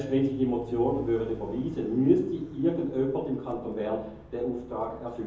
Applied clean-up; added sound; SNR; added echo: none; Car; 17 dB; reverberation time 0.7 s.